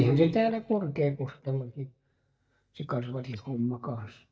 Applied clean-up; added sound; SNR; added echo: neural mask model DeepFilterNet 3.